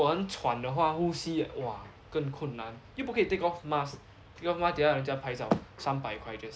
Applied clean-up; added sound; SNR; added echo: none; none; none; none.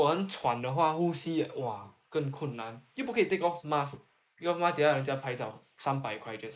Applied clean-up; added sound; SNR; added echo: neural mask model Resemble Enhance denoiser.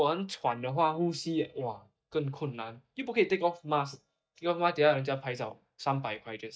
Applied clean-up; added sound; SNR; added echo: neural mask model DeepFilterNet 3.